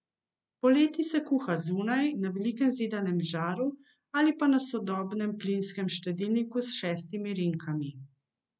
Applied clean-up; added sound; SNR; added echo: none; none; none; none.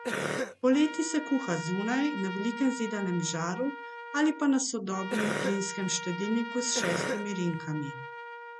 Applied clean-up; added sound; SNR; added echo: none; Cough + Trumpet; 7 dB; none.